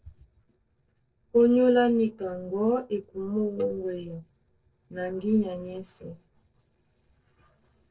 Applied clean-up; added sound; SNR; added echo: neural separator model SepFormer DNS4.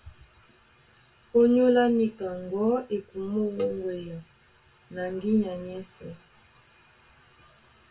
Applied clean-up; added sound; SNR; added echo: none; Cowbell; 12 dB; reverberation time 0.2 s.